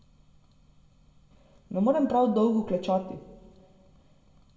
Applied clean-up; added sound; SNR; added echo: none; none; none; reverberation time 0.9 s.